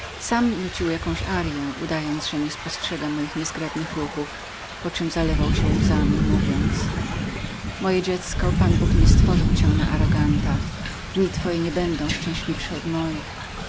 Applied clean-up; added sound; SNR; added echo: none; Thunder / Rain; -4 dB; none.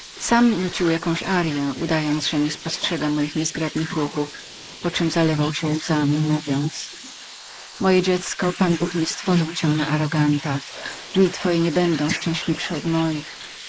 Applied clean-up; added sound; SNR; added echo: neural mask model Resemble Enhance denoiser.